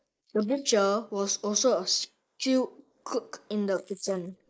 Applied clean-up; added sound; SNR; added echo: neural mask model Resemble Enhance denoiser.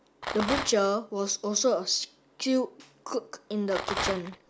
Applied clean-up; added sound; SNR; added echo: none; Rattle; 4 dB; none.